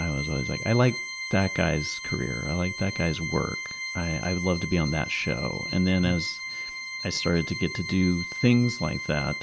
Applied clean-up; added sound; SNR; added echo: none; Organ; 8 dB; none.